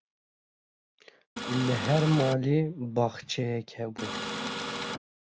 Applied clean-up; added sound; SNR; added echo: none; Printer; 4 dB; none.